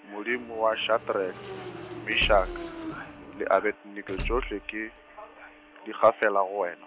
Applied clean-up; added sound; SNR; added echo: none; Door / Car + Motorcycle / Engine; 10 dB; none.